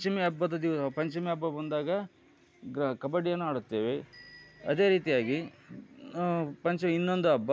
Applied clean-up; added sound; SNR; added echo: none; none; none; none.